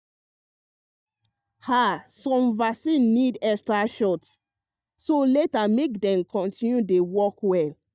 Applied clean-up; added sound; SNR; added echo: neural mask model DeepFilterNet 3.